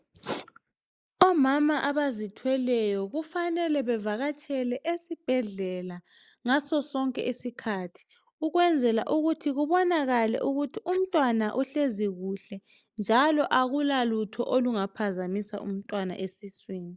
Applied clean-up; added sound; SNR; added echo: neural mask model Resemble Enhance denoiser.